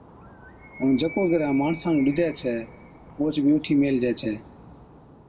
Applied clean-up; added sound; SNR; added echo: none; Animal; 19 dB; reverberation time 0.2 s.